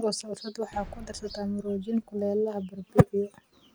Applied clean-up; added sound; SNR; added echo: none; Slam; 19 dB; none.